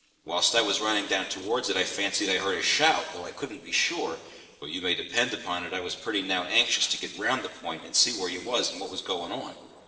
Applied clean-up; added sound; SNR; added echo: neural separator model SepFormer DNS4.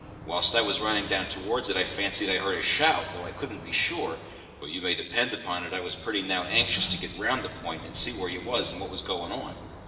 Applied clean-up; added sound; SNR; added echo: none; Sliding door; 15 dB; reverberation time 2.7 s.